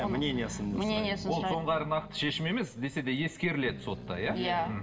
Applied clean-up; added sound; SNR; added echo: none; Growling; 12 dB; reverberation time 1.3 s.